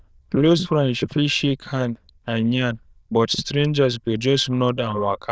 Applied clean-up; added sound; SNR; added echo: neural diffusion model UNIVERSE++.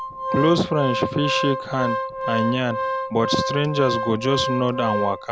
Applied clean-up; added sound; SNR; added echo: none; Organ; 3 dB; none.